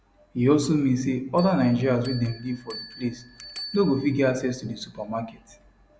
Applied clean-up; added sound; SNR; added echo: none; Bell; 19 dB; none.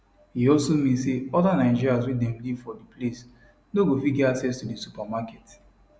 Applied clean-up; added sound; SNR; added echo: none; none; none; none.